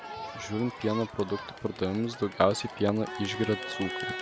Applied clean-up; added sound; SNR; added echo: none; Crowd; 9 dB; none.